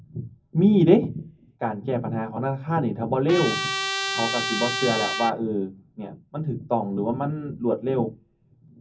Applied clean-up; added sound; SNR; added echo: none; Trumpet; 3 dB; reverberation time 0.4 s.